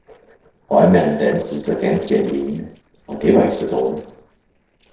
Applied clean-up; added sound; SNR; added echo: neural separator model SepFormer DNS4.